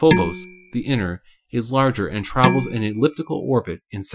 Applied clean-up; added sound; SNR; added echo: classical method Wiener filter.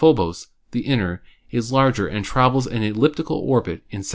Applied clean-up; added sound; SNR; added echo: none; none; none; none.